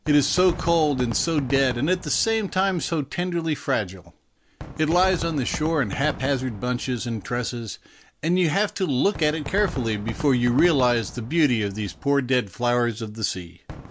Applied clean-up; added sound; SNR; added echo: none; Fireworks; 13 dB; none.